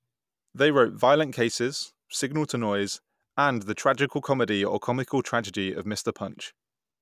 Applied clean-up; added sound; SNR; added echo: none; none; none; none.